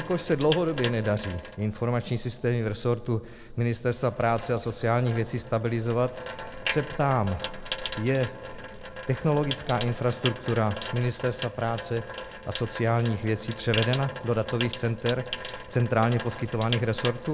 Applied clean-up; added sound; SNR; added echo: none; Sink (filling or washing) / Water tap, faucet; 10 dB; none.